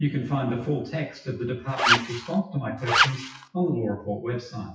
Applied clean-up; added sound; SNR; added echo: classical method WPE with log-MMSE.